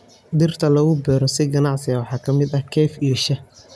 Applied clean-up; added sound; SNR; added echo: none; none; none; none.